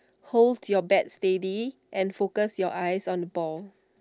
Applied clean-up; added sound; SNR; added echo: none; none; none; none.